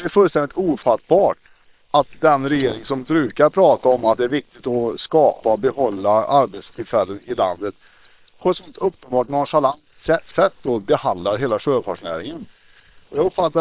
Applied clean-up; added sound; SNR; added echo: neural separator model SepFormer WHAM!.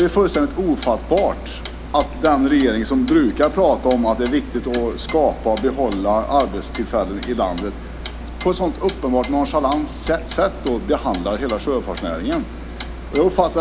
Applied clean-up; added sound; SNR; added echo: none; Clock; 11 dB; none.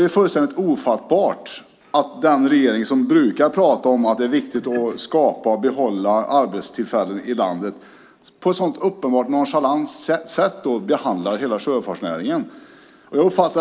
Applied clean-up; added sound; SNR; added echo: none; none; none; none.